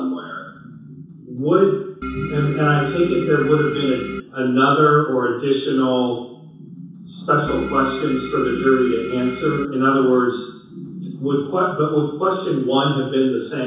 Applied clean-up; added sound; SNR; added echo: none; Organ; 8 dB; reverberation time 0.7 s.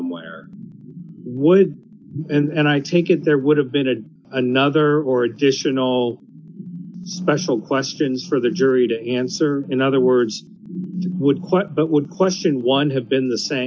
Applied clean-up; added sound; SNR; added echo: none; none; none; none.